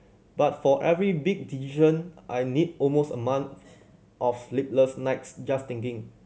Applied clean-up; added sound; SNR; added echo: none; none; none; none.